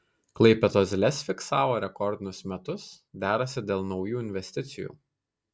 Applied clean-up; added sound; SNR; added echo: none; none; none; none.